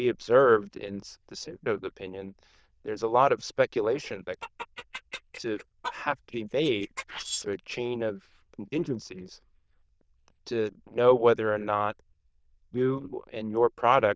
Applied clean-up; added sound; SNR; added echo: neural diffusion model UNIVERSE++.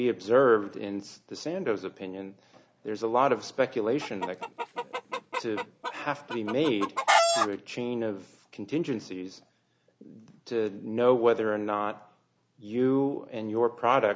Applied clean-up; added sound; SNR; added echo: none; Chicken, rooster; 1 dB; none.